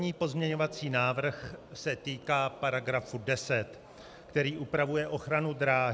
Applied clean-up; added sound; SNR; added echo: none; none; none; none.